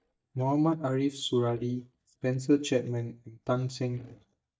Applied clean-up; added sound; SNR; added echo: neural mask model DeepFilterNet 3.